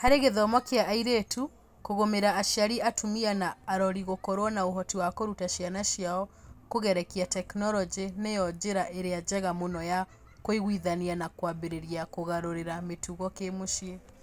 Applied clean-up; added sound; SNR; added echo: none; none; none; none.